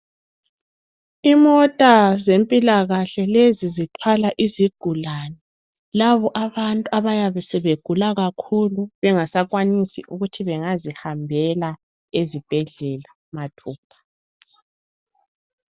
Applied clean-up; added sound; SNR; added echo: none; none; none; none.